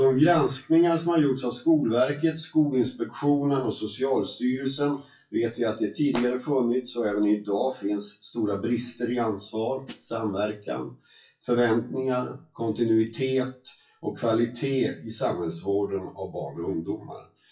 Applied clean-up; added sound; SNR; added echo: classical method WPE with log-MMSE.